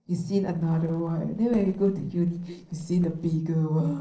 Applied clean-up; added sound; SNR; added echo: neural separator model SepFormer DNS4.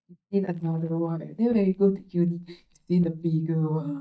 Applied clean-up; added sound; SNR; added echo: neural mask model DeepFilterNet 3.